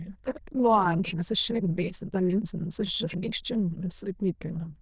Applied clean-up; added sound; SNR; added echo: neural diffusion model UNIVERSE++.